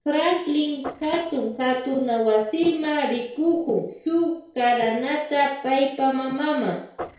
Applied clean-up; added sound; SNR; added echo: neural separator model SepFormer DNS4.